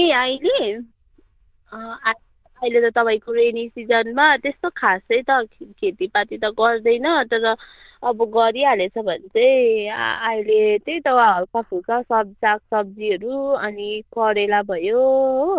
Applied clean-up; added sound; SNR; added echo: neural diffusion model UNIVERSE++.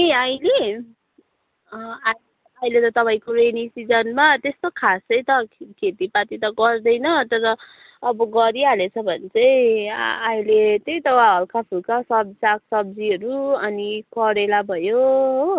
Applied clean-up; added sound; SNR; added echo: none; none; none; none.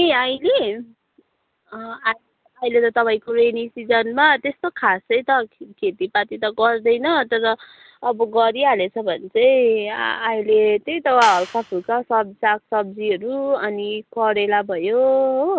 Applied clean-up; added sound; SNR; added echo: none; Clapping; 12 dB; none.